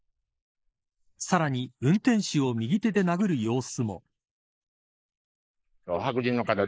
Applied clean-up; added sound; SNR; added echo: neural mask model Resemble Enhance denoiser.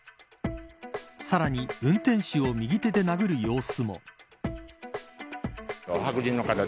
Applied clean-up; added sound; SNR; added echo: none; none; none; none.